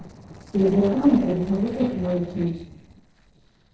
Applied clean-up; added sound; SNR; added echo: neural separator model SepFormer DNS4.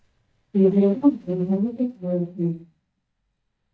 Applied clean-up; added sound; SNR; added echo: neural mask model DeepFilterNet 3.